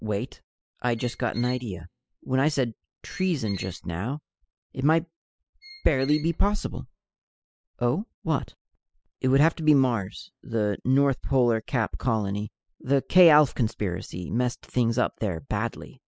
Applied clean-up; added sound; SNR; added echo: classical method spectral subtraction.